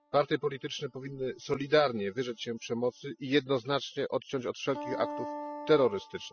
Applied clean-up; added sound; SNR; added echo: classical method spectral subtraction.